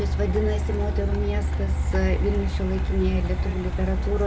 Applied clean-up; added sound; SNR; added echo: none; Truck; -4 dB; reverberation time 0.3 s.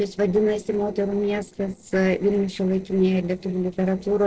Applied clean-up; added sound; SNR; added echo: neural separator model SepFormer DNS4.